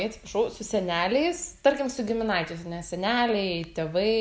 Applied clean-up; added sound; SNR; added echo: none; none; none; none.